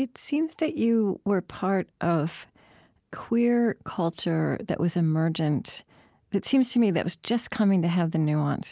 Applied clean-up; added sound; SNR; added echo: none; none; none; none.